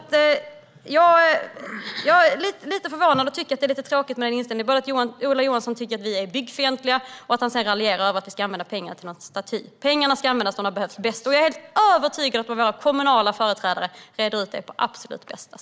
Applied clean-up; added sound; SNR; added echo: none; none; none; none.